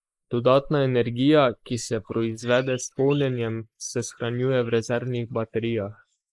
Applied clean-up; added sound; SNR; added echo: neural mask model Resemble Enhance denoiser.